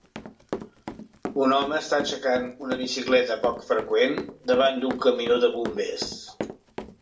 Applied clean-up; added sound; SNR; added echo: none; Run; 12 dB; reverberation time 0.2 s.